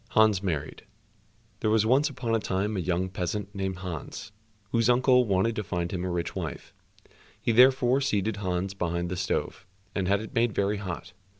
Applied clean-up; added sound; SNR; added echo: none; none; none; none.